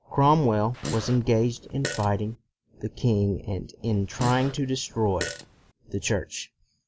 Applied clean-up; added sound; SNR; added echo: none; Fart; 11 dB; none.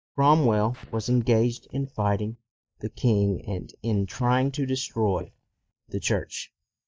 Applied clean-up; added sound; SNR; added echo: neural mask model DeepFilterNet 3.